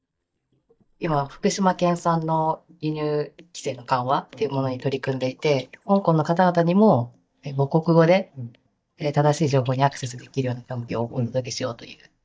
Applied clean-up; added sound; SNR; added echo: neural mask model DeepFilterNet 3.